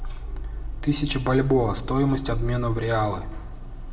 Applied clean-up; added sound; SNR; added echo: none; none; none; reverberation time 1.1 s.